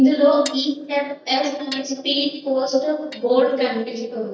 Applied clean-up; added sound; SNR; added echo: neural mask model DeepFilterNet 3.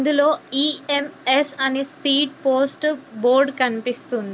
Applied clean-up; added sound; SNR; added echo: none; none; none; none.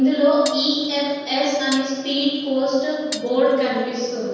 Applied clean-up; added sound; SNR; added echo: none; Glass; 18 dB; reverberation time 1.2 s.